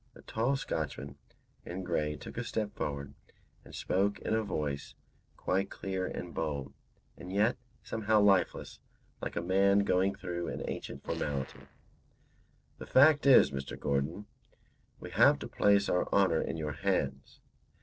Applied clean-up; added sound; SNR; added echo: neural separator model SepFormer DNS4.